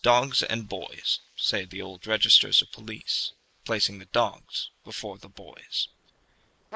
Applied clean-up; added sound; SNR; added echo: neural mask model Resemble Enhance denoiser.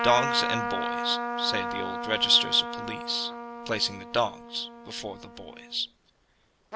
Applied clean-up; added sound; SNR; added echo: none; Trumpet; 4 dB; none.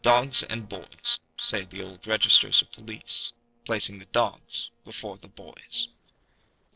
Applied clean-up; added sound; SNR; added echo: neural separator model SepFormer DNS4.